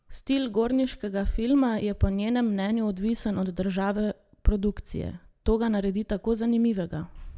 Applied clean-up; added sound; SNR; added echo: none; none; none; none.